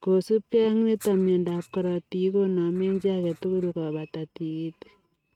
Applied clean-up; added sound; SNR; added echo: neural mask model RNNoise.